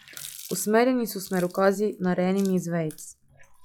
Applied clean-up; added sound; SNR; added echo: classical method log-MMSE.